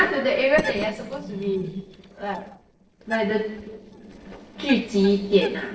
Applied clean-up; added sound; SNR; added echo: neural separator model SepFormer DNS4.